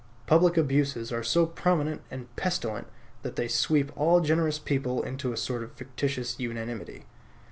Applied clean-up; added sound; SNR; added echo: none; none; none; none.